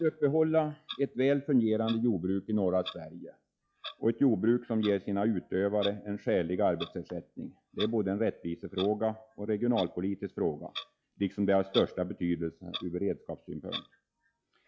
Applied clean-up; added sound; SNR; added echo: classical method log-MMSE.